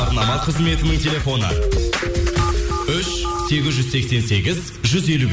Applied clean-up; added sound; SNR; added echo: none; none; none; none.